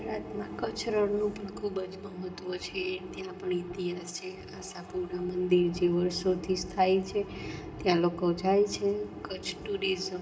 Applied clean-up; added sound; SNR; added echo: none; none; none; reverberation time 0.8 s.